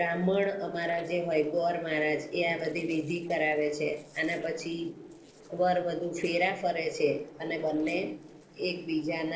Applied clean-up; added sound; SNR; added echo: neural separator model SepFormer DNS4.